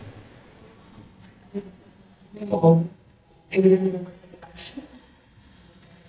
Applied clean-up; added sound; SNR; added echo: neural mask model DeepFilterNet 3.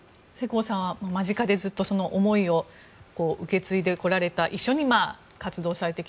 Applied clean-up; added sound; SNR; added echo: none; none; none; none.